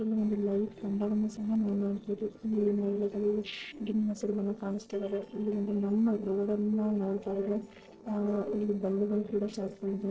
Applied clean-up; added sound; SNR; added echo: neural separator model SepFormer DNS4.